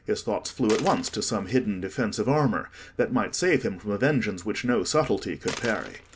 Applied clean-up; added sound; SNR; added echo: none; Coin (dropping); 18 dB; none.